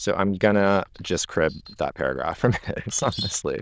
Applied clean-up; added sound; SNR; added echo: neural diffusion model UNIVERSE++.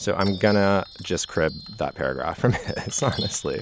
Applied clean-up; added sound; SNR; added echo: none; Chime; 16 dB; none.